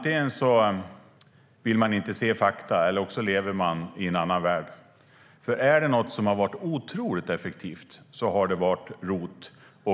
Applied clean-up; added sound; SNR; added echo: none; none; none; none.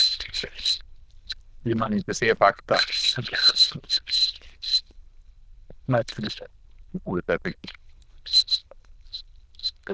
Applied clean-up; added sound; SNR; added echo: neural diffusion model UNIVERSE++.